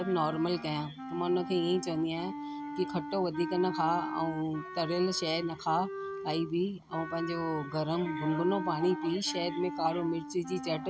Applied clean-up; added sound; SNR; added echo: none; Wind instrument, woodwind instrument; 8 dB; none.